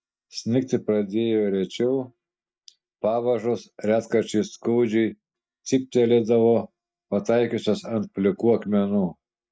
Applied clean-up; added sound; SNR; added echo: neural mask model DeepFilterNet 3.